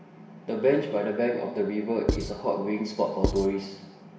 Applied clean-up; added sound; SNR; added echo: none; Writing; 2 dB; reverberation time 0.9 s.